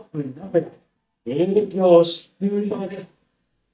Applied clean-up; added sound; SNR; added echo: neural mask model DeepFilterNet 3.